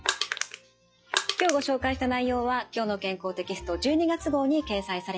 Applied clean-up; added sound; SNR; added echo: classical method log-MMSE.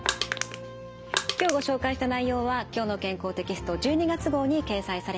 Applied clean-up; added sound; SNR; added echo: none; Crushing; 2 dB; none.